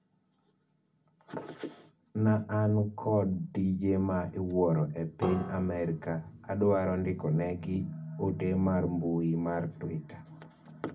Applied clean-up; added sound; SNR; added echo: none; Piano; 12 dB; reverberation time 0.4 s.